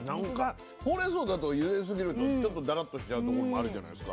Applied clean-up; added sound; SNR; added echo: none; none; none; none.